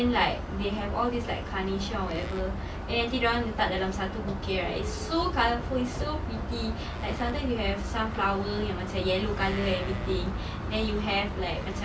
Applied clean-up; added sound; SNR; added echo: none; Livestock, farm animals, working animals; 20 dB; none.